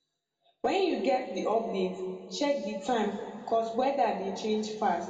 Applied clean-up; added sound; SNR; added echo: none; none; none; reverberation time 2.1 s.